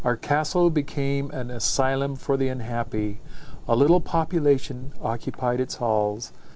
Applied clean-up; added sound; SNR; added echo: none; Thunder / Wind / Bird vocalization, bird call, bird song; 5 dB; none.